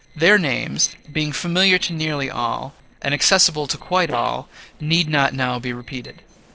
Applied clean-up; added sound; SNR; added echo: neural separator model SepFormer DNS4.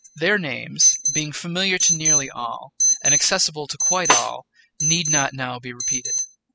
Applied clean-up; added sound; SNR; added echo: classical method spectral subtraction.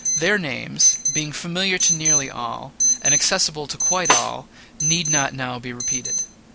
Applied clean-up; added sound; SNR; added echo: none; Alarm + Snare drum; -3 dB; none.